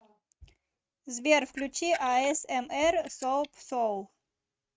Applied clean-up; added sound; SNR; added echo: neural mask model RNNoise.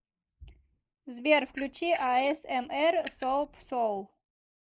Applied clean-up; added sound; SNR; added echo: neural mask model Resemble Enhance denoiser.